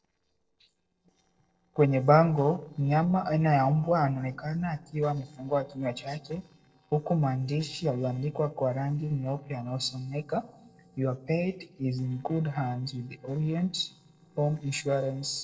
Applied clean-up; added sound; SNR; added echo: neural separator model SepFormer DNS4.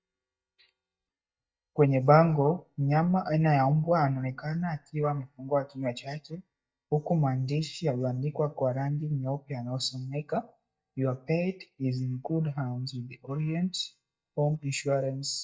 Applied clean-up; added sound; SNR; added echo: neural mask model DeepFilterNet 3.